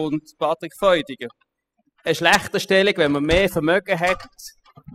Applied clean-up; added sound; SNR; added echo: classical method spectral subtraction.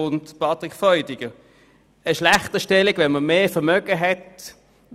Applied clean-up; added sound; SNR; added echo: none; none; none; none.